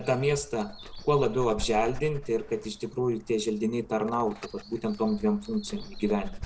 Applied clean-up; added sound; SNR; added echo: none; Dog; 12 dB; none.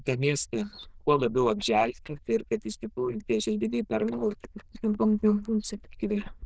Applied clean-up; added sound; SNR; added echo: neural diffusion model UNIVERSE++.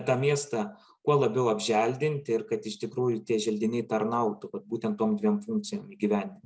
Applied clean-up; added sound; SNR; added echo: none; none; none; none.